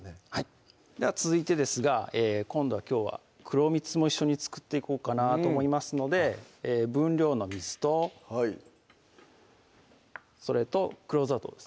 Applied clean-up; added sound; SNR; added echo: none; none; none; none.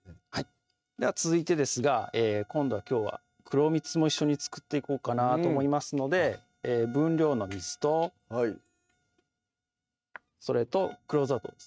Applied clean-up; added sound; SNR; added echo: neural mask model RNNoise.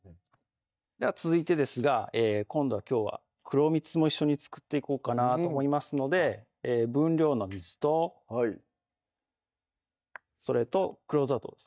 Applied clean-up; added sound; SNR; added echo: neural mask model DeepFilterNet 3.